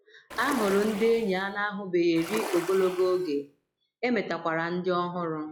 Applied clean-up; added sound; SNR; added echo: classical method log-MMSE.